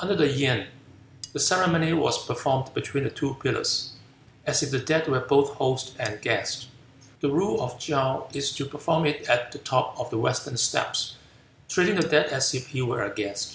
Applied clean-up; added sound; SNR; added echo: none; Cutlery, silverware; 19 dB; none.